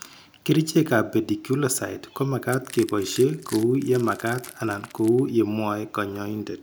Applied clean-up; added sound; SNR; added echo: none; Crushing; 19 dB; none.